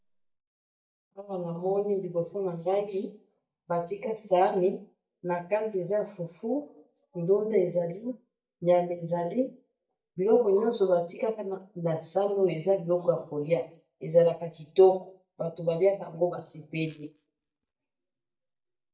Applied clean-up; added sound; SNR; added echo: neural mask model DeepFilterNet 3.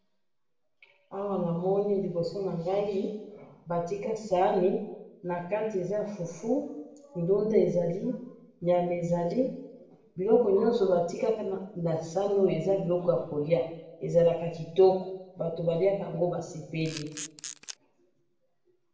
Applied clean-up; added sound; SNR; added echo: none; Camera; 13 dB; reverberation time 0.8 s.